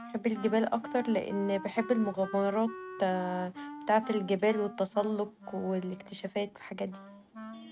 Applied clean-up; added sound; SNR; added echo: none; Wind instrument, woodwind instrument; 14 dB; none.